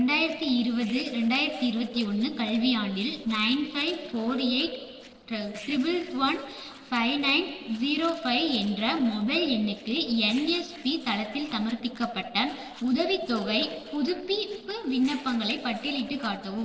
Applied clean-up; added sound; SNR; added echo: neural separator model SepFormer DNS4.